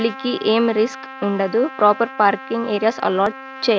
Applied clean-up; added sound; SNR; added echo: none; Trumpet; 16 dB; none.